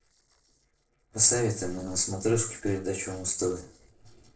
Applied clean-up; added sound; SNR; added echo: neural separator model SepFormer DNS4.